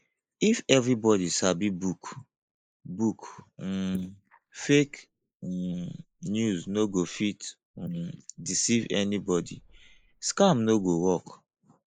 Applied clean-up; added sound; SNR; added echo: neural mask model Resemble Enhance denoiser.